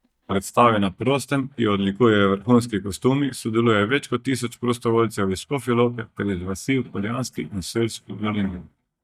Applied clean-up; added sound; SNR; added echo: neural mask model DeepFilterNet 3.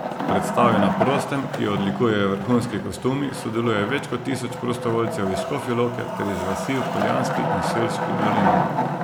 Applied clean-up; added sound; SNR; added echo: none; Wood; 1 dB; none.